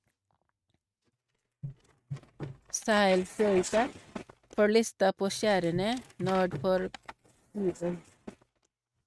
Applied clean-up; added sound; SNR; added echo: neural mask model RNNoise.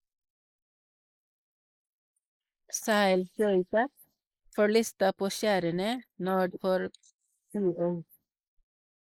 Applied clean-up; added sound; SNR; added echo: neural mask model Resemble Enhance denoiser.